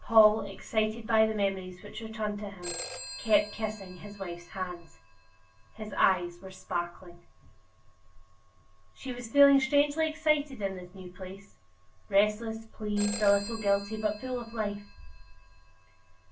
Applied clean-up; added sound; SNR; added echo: none; Telephone; 18 dB; reverberation time 0.3 s.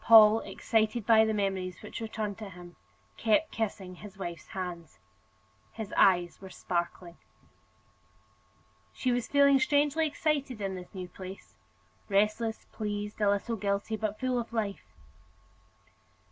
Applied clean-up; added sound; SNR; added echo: none; none; none; none.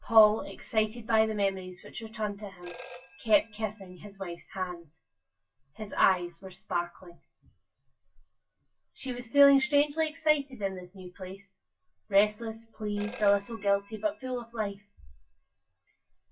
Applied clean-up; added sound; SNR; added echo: classical method WPE with log-MMSE.